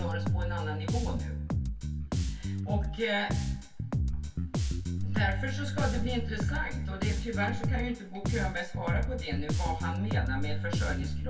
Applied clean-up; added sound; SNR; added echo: none; Bass guitar; -4 dB; reverberation time 0.2 s.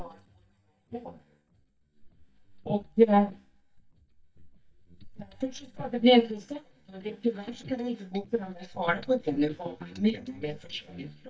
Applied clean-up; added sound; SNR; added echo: neural mask model DeepFilterNet 3.